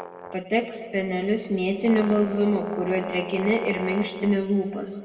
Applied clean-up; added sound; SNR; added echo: none; Brass instrument; 14 dB; reverberation time 1.8 s.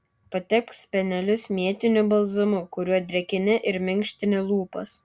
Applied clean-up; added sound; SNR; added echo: none; none; none; none.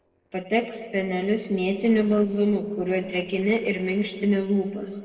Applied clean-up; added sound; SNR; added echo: neural separator model SepFormer DNS4.